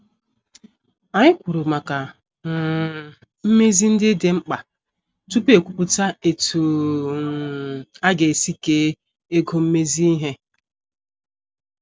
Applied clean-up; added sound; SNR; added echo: none; none; none; none.